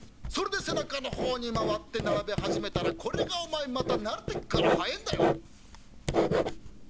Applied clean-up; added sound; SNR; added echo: none; Writing; -3 dB; none.